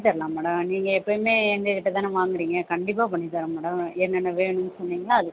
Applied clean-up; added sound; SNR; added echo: none; none; none; none.